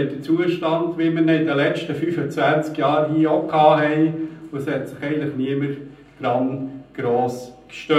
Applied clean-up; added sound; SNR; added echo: none; none; none; reverberation time 0.6 s.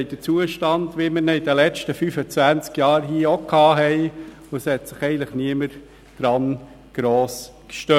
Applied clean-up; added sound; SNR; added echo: none; none; none; none.